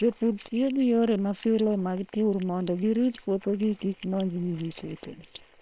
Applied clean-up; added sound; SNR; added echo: neural separator model SepFormer WHAM!.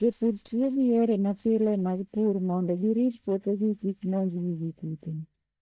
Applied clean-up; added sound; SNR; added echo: neural mask model DeepFilterNet 3.